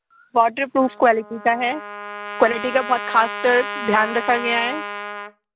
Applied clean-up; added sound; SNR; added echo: none; Trumpet; 10 dB; none.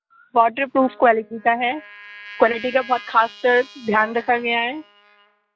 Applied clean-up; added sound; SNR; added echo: classical method log-MMSE.